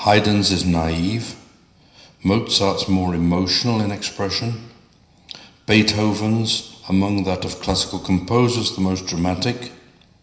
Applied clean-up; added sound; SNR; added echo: none; none; none; reverberation time 0.9 s.